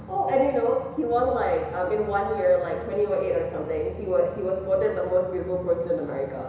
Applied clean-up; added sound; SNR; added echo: none; none; none; reverberation time 1.0 s.